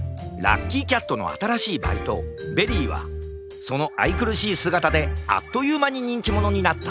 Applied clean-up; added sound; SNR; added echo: none; none; none; none.